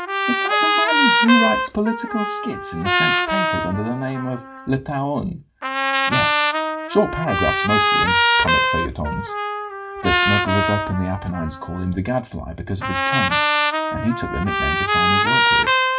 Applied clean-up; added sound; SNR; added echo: none; Trumpet; -4 dB; reverberation time 0.1 s.